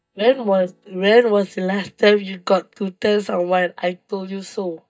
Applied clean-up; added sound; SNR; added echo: neural mask model DeepFilterNet 3.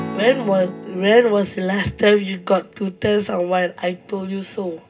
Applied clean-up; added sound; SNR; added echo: none; Strum; 16 dB; reverberation time 0.2 s.